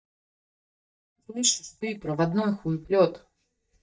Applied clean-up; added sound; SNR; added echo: neural mask model DeepFilterNet 3.